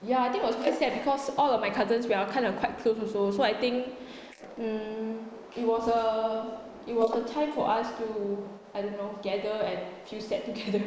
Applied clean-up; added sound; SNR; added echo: neural mask model Resemble Enhance denoiser.